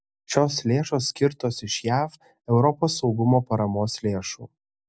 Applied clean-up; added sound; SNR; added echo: none; none; none; none.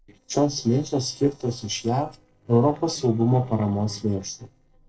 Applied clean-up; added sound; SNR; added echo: neural separator model SepFormer DNS4.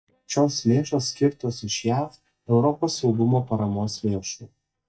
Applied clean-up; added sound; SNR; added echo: neural mask model DeepFilterNet 3.